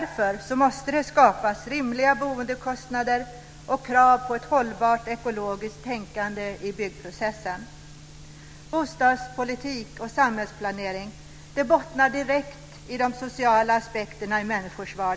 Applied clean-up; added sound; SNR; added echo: none; none; none; none.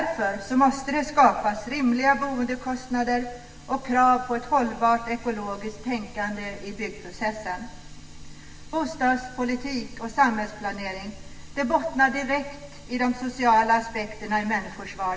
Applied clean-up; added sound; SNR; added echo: none; none; none; reverberation time 0.9 s.